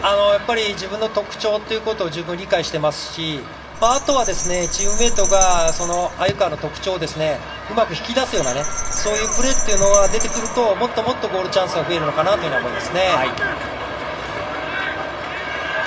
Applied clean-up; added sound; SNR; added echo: none; Bell; -2 dB; reverberation time 1.7 s.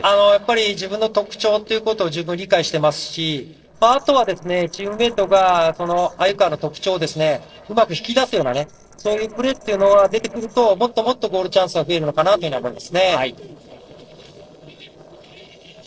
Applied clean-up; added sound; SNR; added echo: neural separator model SepFormer DNS4.